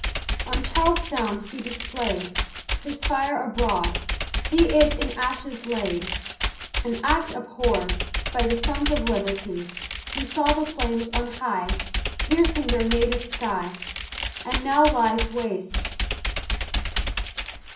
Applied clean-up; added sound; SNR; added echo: none; Computer keyboard; 2 dB; reverberation time 0.6 s.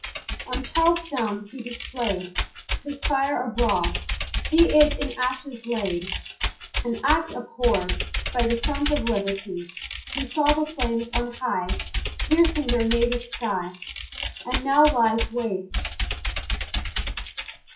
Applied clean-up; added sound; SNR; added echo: classical method WPE with log-MMSE.